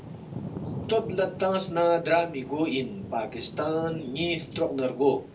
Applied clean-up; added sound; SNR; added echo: none; Thunder / Rain; 12 dB; reverberation time 0.2 s.